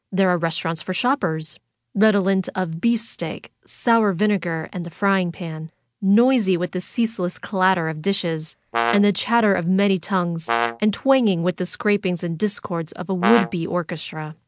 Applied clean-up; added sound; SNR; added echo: none; Brass instrument; 6 dB; none.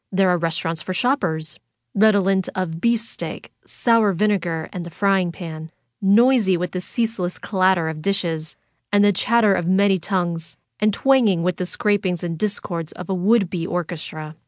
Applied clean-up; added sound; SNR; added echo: none; none; none; none.